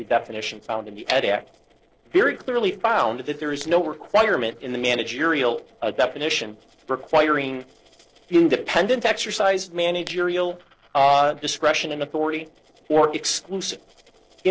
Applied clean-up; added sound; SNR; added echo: neural separator model SepFormer DNS4.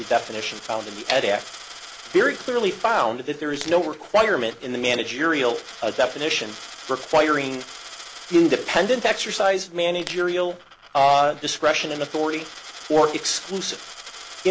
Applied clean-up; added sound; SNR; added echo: none; Coin (dropping); 17 dB; none.